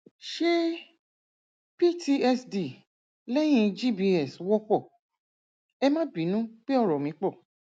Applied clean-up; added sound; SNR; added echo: none; none; none; none.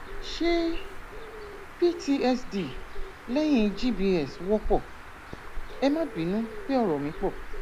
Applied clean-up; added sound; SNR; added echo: none; Bird; 7 dB; none.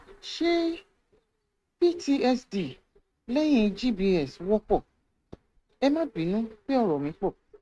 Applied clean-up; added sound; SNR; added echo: neural mask model RNNoise.